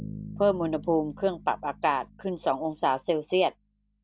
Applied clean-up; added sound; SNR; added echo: none; Bass guitar; 17 dB; none.